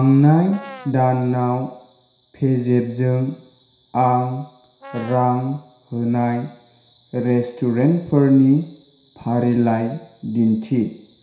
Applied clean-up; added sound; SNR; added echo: none; Brass instrument; 19 dB; reverberation time 0.7 s.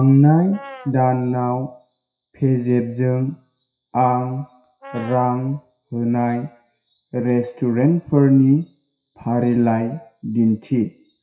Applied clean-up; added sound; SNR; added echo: classical method WPE with log-MMSE.